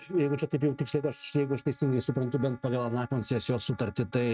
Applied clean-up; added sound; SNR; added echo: neural mask model RNNoise.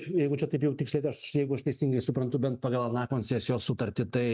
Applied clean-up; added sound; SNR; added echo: none; none; none; none.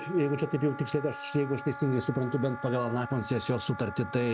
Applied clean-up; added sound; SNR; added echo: none; Wind instrument, woodwind instrument; 12 dB; none.